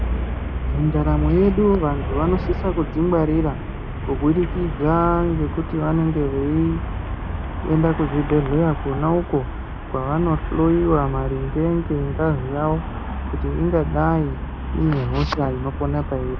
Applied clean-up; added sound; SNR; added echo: none; Traffic noise, roadway noise; 5 dB; none.